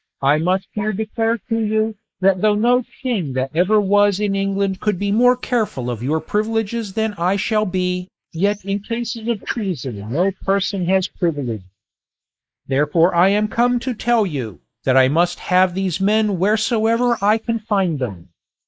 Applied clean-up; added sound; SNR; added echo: neural mask model Resemble Enhance denoiser.